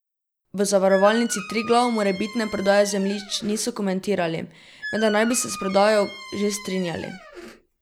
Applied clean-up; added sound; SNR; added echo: none; Squeak; 14 dB; none.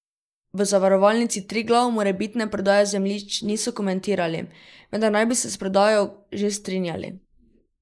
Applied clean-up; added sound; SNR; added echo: neural mask model Resemble Enhance denoiser.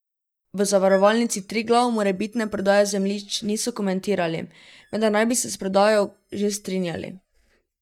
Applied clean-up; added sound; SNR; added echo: neural mask model DeepFilterNet 3.